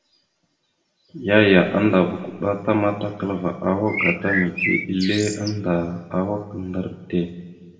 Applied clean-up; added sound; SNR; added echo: none; Bird; 4 dB; reverberation time 1.4 s.